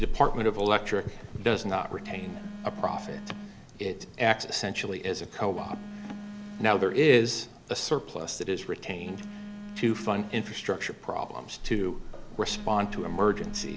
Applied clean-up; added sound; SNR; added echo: none; Telephone; 9 dB; none.